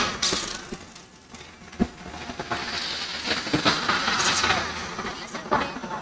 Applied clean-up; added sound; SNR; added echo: neural mask model RNNoise.